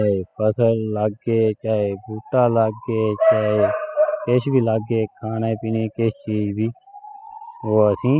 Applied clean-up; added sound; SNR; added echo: classical method spectral subtraction.